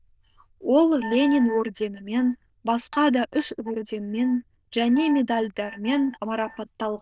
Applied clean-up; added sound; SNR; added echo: neural diffusion model UNIVERSE++.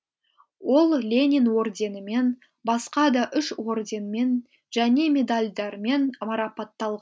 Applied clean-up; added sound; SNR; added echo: none; none; none; none.